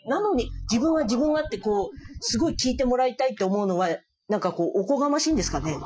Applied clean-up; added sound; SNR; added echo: classical method Wiener filter.